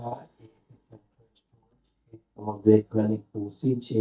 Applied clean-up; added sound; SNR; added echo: neural mask model DeepFilterNet 3.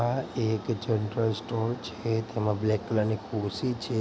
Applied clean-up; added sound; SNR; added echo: none; none; none; none.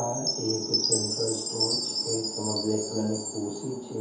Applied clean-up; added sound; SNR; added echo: none; Chime; -1 dB; reverberation time 0.6 s.